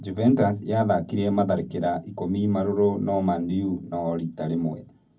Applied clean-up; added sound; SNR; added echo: none; none; none; reverberation time 0.4 s.